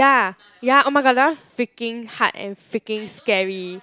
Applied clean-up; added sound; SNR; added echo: none; none; none; none.